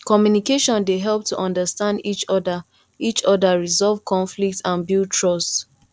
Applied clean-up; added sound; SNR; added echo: none; none; none; none.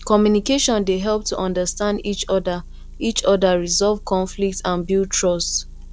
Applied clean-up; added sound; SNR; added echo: none; Motor vehicle (road) / Engine; 16 dB; none.